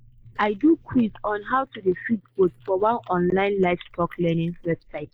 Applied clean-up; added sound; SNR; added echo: neural mask model Resemble Enhance denoiser.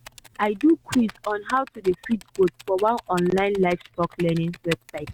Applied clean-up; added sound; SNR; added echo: neural mask model RNNoise.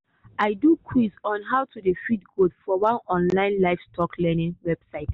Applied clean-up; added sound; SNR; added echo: none; none; none; none.